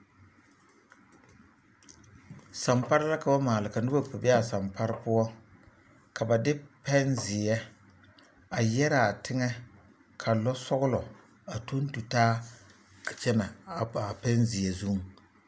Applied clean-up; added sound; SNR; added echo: none; Tap; 18 dB; none.